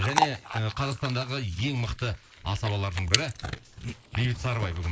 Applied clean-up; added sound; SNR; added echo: neural mask model Resemble Enhance denoiser.